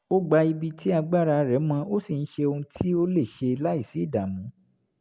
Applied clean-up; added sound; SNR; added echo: none; none; none; none.